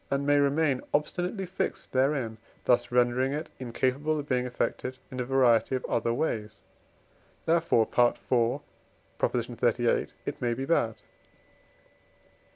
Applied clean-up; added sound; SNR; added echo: none; none; none; none.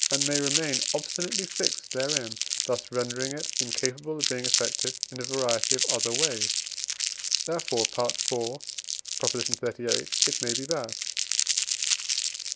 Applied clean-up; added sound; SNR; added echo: none; Crumpling, crinkling; -4 dB; none.